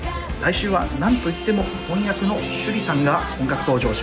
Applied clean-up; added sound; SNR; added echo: none; none; none; none.